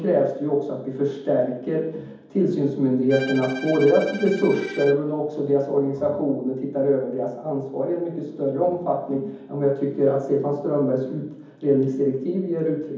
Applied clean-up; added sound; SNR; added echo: none; Bowed string instrument; 14 dB; reverberation time 1.2 s.